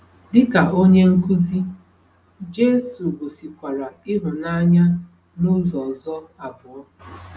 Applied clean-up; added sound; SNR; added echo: none; none; none; none.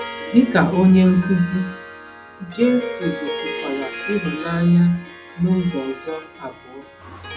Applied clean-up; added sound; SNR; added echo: none; Harp; 13 dB; none.